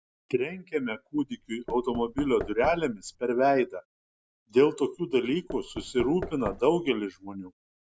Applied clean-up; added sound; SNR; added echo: none; Knock / Wood; 14 dB; none.